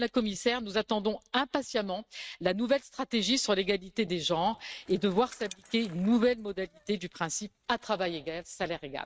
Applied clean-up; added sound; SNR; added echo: neural mask model RNNoise.